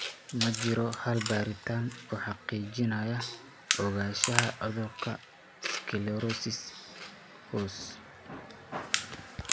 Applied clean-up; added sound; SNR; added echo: none; Chewing, mastication; 4 dB; none.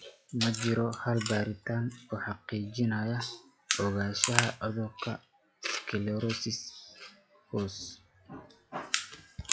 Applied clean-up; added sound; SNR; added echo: classical method log-MMSE.